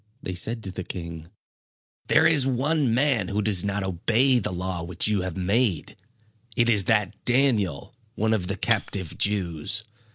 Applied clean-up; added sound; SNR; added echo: none; Cutlery, silverware; 5 dB; none.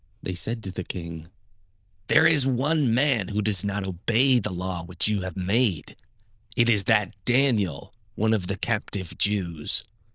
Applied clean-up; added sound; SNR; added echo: neural diffusion model UNIVERSE++.